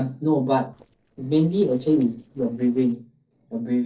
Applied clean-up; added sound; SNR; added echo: neural separator model SepFormer DNS4.